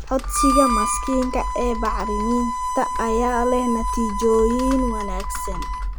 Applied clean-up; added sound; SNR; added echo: none; Computer keyboard + Harmonica; 2 dB; none.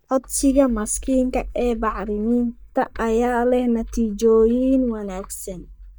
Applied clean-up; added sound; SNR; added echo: neural mask model DeepFilterNet 3.